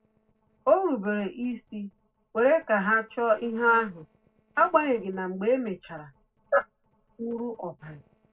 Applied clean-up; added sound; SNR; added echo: neural separator model SepFormer DNS4.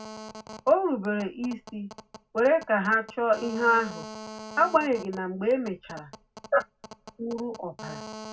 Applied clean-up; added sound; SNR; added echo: none; Telephone; 16 dB; reverberation time 0.4 s.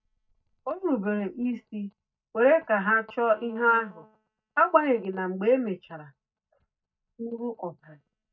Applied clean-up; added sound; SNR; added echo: neural mask model DeepFilterNet 3.